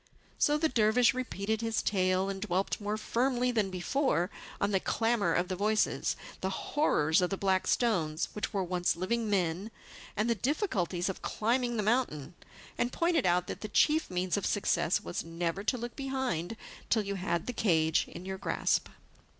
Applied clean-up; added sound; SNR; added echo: none; none; none; none.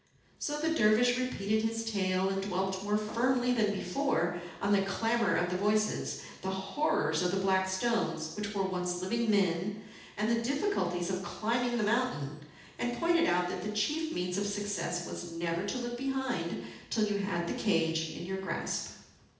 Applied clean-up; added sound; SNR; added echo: none; Fireworks; 17 dB; reverberation time 0.8 s.